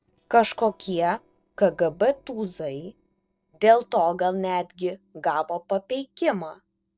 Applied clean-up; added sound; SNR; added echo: neural separator model SepFormer DNS4.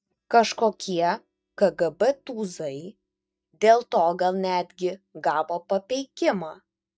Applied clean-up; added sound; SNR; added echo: neural mask model DeepFilterNet 3.